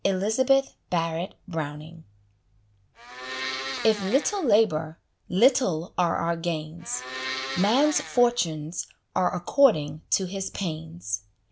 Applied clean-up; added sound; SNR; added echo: none; Domestic sounds, home sounds; 9 dB; none.